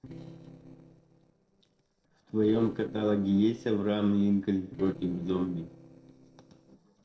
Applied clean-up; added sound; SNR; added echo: neural separator model SepFormer DNS4.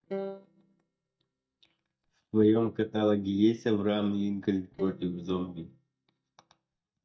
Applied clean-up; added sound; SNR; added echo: neural mask model DeepFilterNet 3.